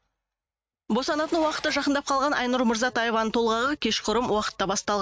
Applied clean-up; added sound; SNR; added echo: neural mask model RNNoise.